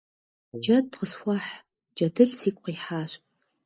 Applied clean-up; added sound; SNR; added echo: neural mask model Resemble Enhance denoiser.